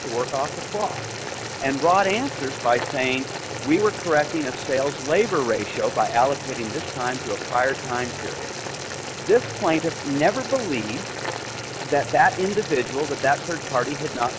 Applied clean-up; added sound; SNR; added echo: none; Boiling; 7 dB; none.